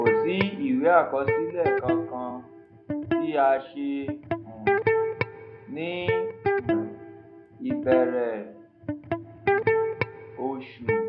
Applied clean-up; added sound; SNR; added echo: none; Electric guitar; -1 dB; none.